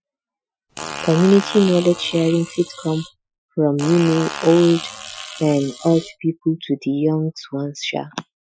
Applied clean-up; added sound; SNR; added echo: classical method Wiener filter.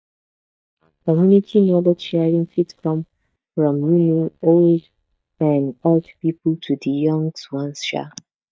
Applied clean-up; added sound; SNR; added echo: neural mask model DeepFilterNet 3.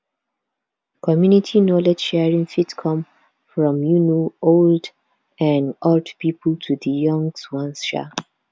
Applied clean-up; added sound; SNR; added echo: none; none; none; none.